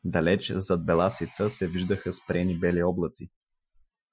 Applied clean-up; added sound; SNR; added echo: classical method Wiener filter.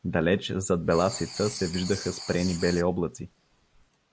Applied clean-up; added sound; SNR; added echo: none; Writing; 14 dB; none.